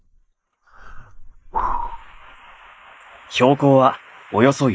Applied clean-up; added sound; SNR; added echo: neural mask model Resemble Enhance denoiser.